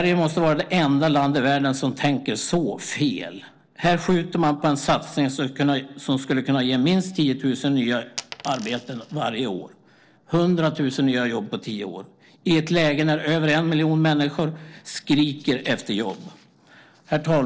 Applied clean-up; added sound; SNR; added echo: neural separator model SepFormer DNS4.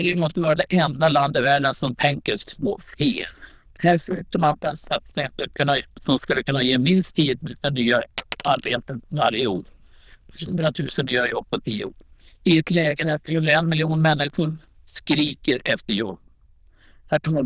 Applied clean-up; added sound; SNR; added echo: neural diffusion model UNIVERSE++.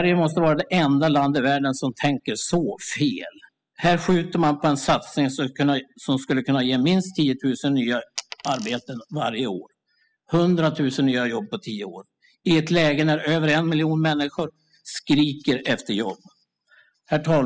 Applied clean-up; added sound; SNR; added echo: classical method spectral subtraction.